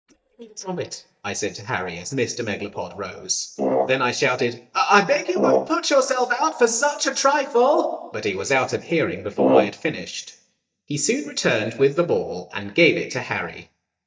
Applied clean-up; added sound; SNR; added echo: neural mask model DeepFilterNet 3.